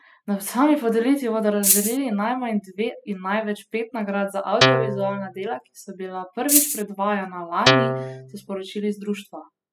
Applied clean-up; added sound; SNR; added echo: classical method spectral subtraction.